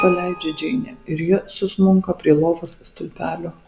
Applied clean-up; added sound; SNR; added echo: none; Keyboard (musical); 13 dB; none.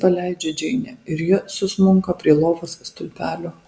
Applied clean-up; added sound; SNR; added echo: none; none; none; none.